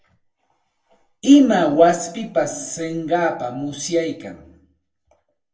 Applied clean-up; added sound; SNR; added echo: none; none; none; reverberation time 0.2 s.